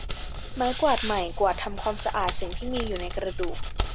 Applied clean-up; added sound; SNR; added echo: none; Hands; 1 dB; none.